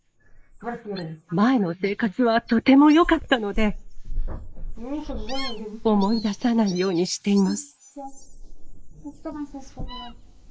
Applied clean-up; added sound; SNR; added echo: neural mask model Resemble Enhance denoiser.